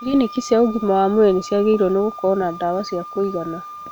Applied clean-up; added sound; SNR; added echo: none; Wind instrument, woodwind instrument; 15 dB; none.